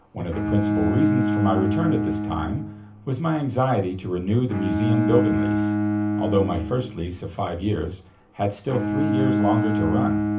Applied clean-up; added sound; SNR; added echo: none; Bowed string instrument; 0 dB; reverberation time 0.3 s.